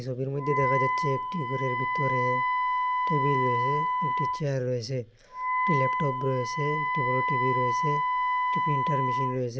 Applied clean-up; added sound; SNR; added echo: none; Wind instrument, woodwind instrument; -3 dB; none.